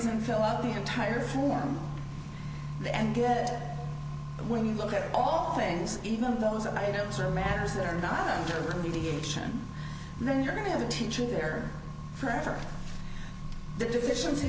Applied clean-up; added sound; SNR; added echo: none; Accelerating, revving, vroom; 6 dB; none.